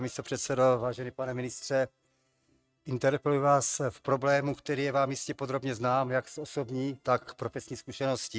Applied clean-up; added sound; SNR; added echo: neural mask model RNNoise.